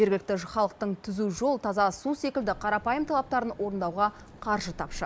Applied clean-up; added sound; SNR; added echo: none; none; none; none.